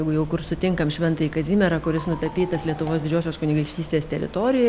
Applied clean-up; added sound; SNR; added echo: none; Marimba, xylophone + Walk, footsteps / Waves, surf / Wind; 15 dB; none.